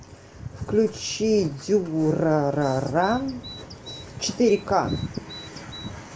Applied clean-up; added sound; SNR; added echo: none; Bird vocalization, bird call, bird song; 20 dB; reverberation time 0.2 s.